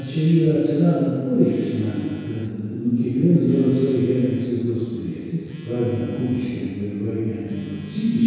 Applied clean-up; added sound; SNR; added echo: none; Telephone; 19 dB; reverberation time 2.0 s.